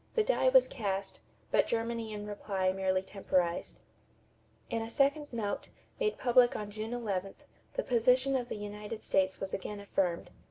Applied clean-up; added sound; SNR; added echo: none; none; none; none.